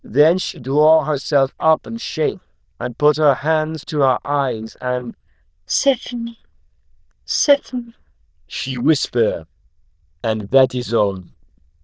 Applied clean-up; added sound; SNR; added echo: neural diffusion model UNIVERSE++.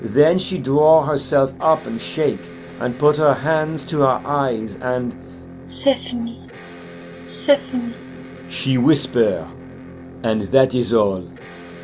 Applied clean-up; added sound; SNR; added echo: none; Electric guitar; 16 dB; none.